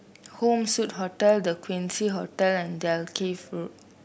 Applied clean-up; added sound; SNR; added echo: none; none; none; none.